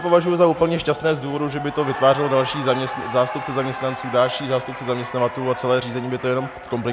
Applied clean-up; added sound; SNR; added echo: none; Cheering; 11 dB; none.